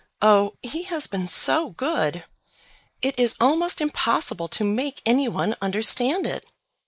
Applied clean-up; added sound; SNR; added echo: neural mask model Resemble Enhance denoiser.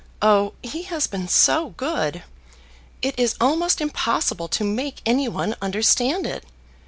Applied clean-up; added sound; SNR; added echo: none; none; none; none.